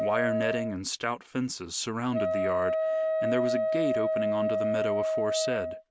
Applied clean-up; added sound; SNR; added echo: none; Wind instrument, woodwind instrument; -3 dB; none.